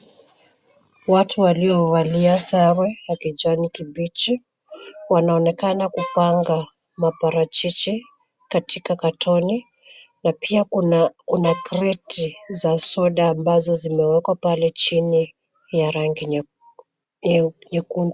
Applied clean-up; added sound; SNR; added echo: none; Bowed string instrument; 14 dB; none.